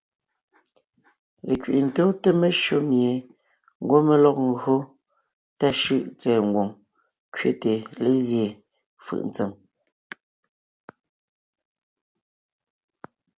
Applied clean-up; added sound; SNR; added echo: none; none; none; none.